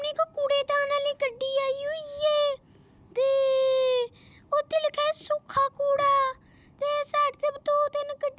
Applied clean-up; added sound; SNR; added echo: none; none; none; none.